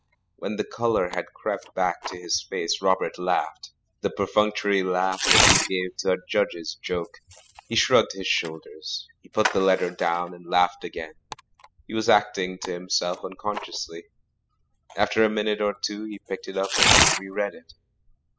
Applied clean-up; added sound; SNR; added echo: classical method spectral subtraction.